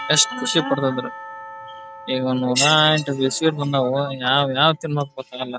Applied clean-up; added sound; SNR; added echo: none; Church bell / Percussion; 16 dB; none.